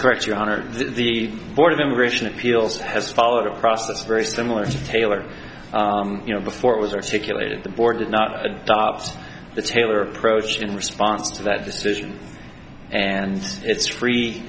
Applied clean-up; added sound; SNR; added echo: none; none; none; none.